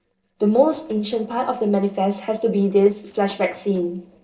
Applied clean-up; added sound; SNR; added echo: neural separator model SepFormer DNS4.